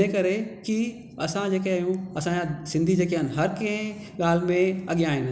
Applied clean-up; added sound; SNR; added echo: none; none; none; none.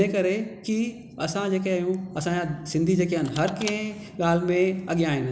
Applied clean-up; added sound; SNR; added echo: none; Car; 19 dB; none.